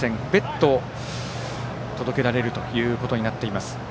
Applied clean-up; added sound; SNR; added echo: none; none; none; none.